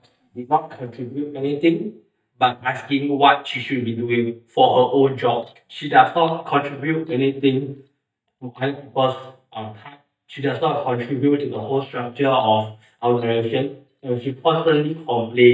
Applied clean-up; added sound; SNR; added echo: neural mask model DeepFilterNet 3.